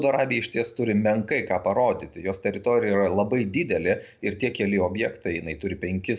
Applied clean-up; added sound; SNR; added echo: none; none; none; none.